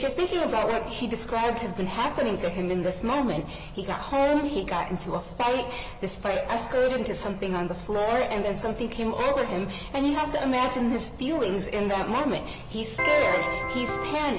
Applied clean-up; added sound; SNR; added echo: none; Electric guitar; 1 dB; none.